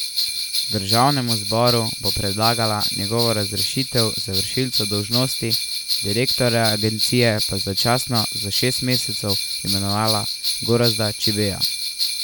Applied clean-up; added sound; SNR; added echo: none; Bell; 1 dB; none.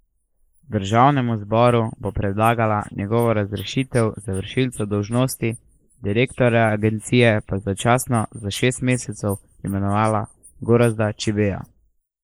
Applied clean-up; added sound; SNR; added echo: neural mask model Resemble Enhance denoiser.